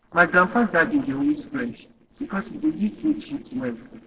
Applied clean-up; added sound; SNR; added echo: neural separator model SepFormer DNS4.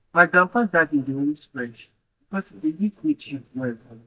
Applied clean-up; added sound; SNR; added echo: neural mask model DeepFilterNet 3.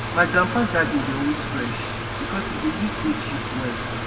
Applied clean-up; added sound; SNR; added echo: none; Mechanical fan; 3 dB; reverberation time 1.7 s.